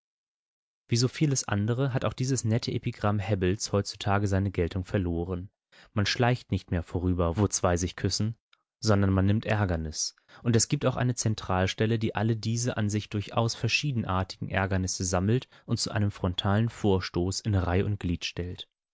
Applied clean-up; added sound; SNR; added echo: none; none; none; none.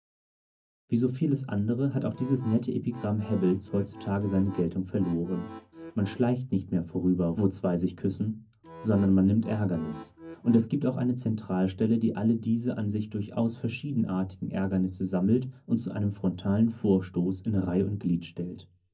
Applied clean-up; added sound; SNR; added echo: none; Accordion; 17 dB; reverberation time 0.4 s.